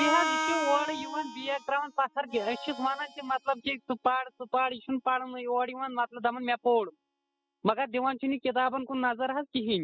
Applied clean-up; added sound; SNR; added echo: classical method spectral subtraction.